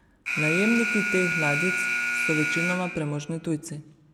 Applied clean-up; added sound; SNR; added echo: none; Alarm; 0 dB; none.